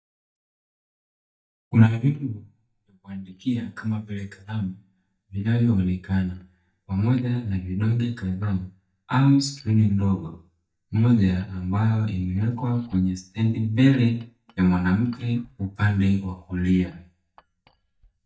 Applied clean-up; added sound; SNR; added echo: neural mask model DeepFilterNet 3.